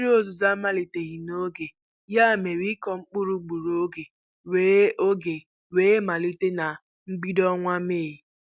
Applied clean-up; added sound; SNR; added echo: none; none; none; none.